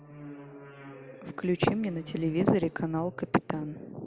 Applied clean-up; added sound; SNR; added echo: none; none; none; none.